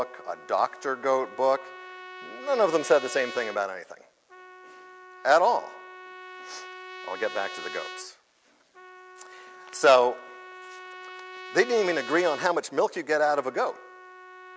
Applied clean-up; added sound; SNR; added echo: none; Trumpet; 15 dB; none.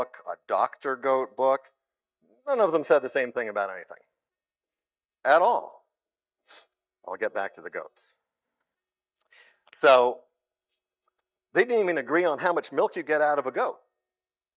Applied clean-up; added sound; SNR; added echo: neural mask model DeepFilterNet 3.